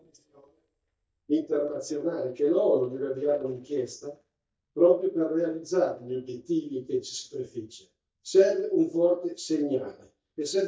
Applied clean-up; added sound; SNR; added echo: neural mask model DeepFilterNet 3.